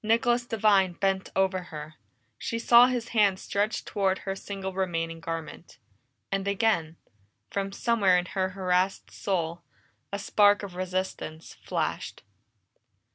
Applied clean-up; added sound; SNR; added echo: none; none; none; none.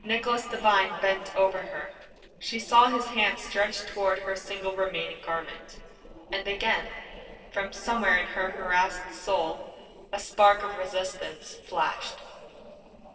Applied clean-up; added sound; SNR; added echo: neural separator model SepFormer DNS4.